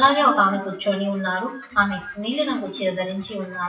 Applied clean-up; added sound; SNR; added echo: classical method WPE with log-MMSE.